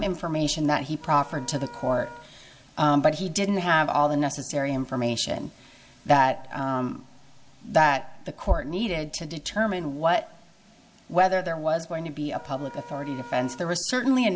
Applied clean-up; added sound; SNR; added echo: none; Wind instrument, woodwind instrument; 18 dB; reverberation time 0.5 s.